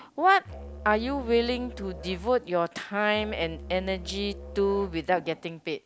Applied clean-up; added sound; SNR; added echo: none; Musical instrument; 14 dB; none.